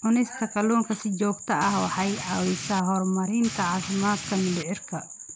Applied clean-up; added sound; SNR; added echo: none; Rain; 10 dB; none.